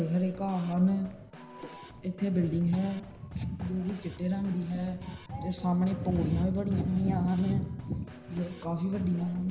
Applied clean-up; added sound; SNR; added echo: none; Snare drum / Drum kit; 19 dB; reverberation time 0.9 s.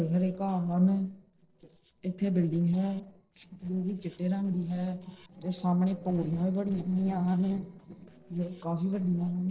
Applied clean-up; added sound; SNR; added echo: neural separator model SepFormer DNS4.